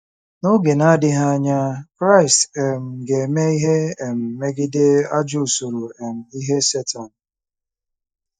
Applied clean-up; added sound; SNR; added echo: neural mask model DeepFilterNet 3.